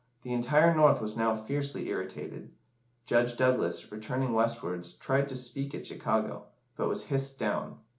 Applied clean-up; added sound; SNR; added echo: none; none; none; none.